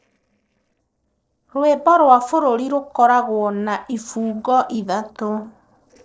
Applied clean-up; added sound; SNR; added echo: neural separator model SepFormer DNS4.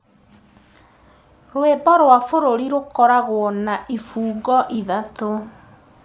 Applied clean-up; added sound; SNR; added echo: none; none; none; none.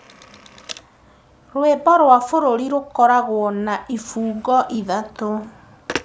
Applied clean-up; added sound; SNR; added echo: none; Telephone; 19 dB; none.